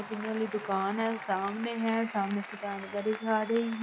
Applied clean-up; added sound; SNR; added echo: none; Applause; 12 dB; none.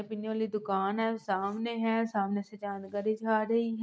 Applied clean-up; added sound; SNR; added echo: none; none; none; none.